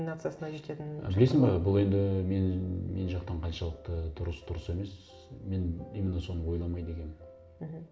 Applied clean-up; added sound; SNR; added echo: none; none; none; reverberation time 0.9 s.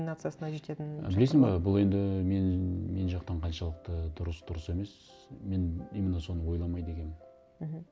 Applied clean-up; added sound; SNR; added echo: none; none; none; none.